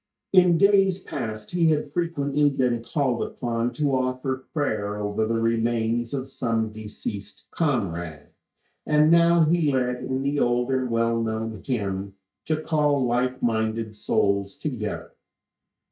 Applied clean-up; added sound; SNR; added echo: neural mask model DeepFilterNet 3.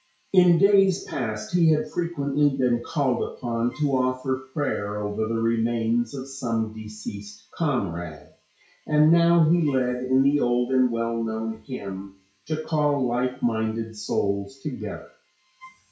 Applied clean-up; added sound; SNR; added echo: classical method WPE with log-MMSE.